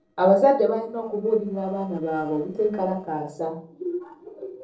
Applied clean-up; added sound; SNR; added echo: neural separator model SepFormer DNS4.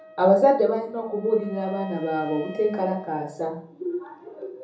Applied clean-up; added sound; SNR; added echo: none; Wind instrument, woodwind instrument; 18 dB; reverberation time 1.0 s.